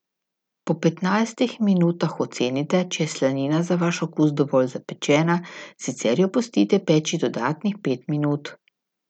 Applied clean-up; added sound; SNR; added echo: none; none; none; none.